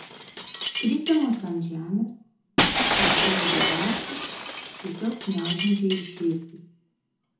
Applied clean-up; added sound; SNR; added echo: none; Shatter; -3 dB; reverberation time 0.5 s.